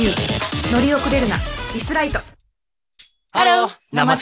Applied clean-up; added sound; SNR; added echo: none; Tambourine + Bass drum; 17 dB; none.